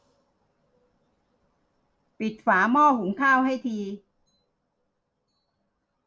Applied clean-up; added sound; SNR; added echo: none; none; none; none.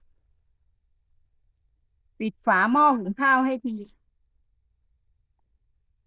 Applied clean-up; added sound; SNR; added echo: neural diffusion model UNIVERSE++.